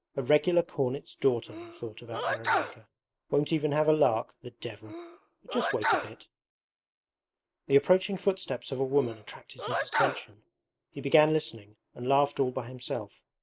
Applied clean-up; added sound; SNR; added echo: neural mask model Resemble Enhance denoiser.